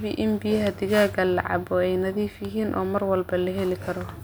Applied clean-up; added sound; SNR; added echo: none; none; none; none.